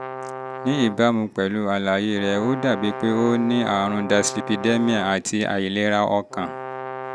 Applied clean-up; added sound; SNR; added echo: none; Brass instrument; 12 dB; none.